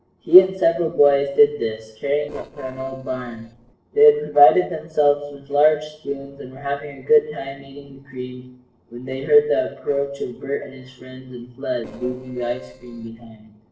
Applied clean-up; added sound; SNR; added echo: neural separator model SepFormer DNS4.